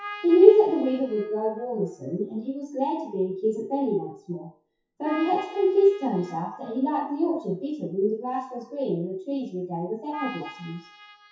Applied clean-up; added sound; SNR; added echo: classical method WPE with log-MMSE.